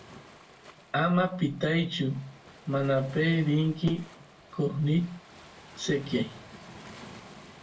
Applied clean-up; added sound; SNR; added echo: none; Waves, surf; 20 dB; reverberation time 0.2 s.